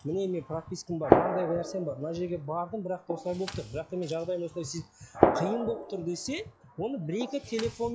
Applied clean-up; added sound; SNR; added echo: classical method log-MMSE.